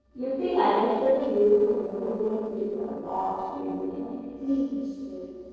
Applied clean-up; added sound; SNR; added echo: neural separator model SepFormer DNS4.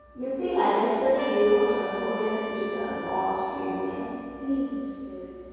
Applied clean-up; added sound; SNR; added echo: none; Trumpet; 14 dB; reverberation time 2.2 s.